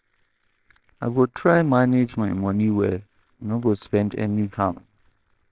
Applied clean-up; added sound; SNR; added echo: neural separator model SepFormer WHAMR!.